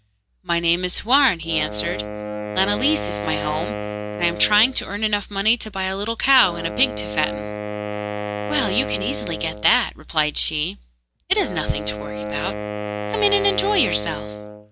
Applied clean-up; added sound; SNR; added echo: none; Wind instrument, woodwind instrument; 6 dB; none.